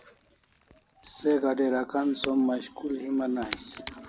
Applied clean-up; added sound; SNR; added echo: none; Crack / Crackle; 17 dB; none.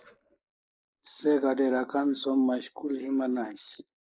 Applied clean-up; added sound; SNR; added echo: neural mask model Resemble Enhance denoiser.